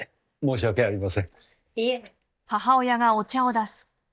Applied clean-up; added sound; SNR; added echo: neural mask model DeepFilterNet 3.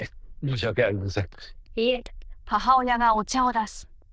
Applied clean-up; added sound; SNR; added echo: neural diffusion model UNIVERSE++.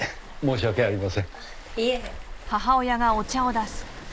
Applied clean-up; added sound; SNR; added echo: none; Waves, surf; 11 dB; none.